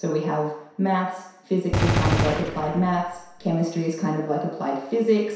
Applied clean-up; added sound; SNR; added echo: none; Gunshot, gunfire; 0 dB; reverberation time 0.7 s.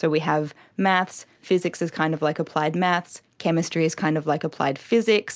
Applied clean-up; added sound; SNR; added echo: none; none; none; none.